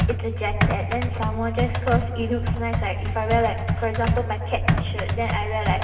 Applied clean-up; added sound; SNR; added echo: none; Computer keyboard; -3 dB; reverberation time 2.3 s.